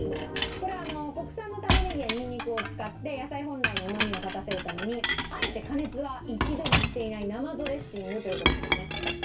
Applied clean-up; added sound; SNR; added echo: none; Chink, clink; -3 dB; reverberation time 0.2 s.